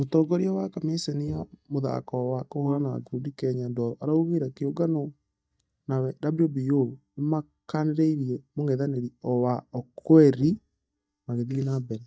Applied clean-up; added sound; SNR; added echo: neural mask model DeepFilterNet 3.